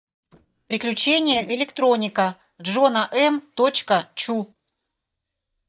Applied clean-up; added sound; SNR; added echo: neural mask model DeepFilterNet 3.